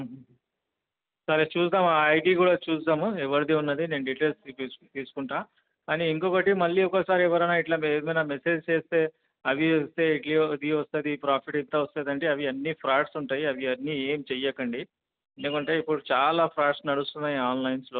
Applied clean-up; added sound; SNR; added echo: none; none; none; none.